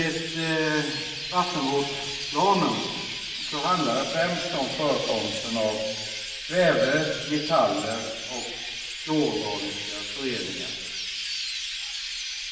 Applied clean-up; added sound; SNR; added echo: none; Chirp, tweet; 5 dB; reverberation time 1.3 s.